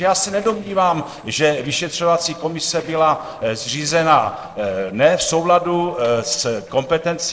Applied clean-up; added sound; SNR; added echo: neural separator model SepFormer DNS4.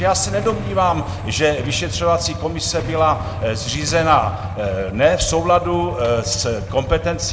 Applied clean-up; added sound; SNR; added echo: none; Idling / Engine starting / Motorcycle / Accelerating, revving, vroom; 8 dB; reverberation time 1.3 s.